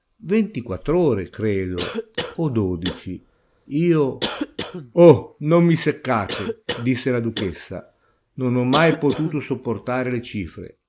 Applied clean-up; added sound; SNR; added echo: neural mask model Resemble Enhance denoiser.